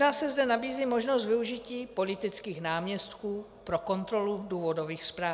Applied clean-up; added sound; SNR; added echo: none; none; none; none.